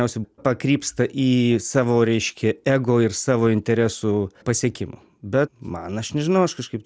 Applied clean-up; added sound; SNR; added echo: none; none; none; none.